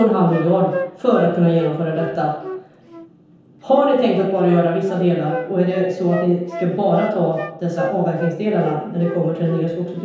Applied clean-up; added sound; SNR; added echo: none; Wind instrument, woodwind instrument; 13 dB; reverberation time 0.9 s.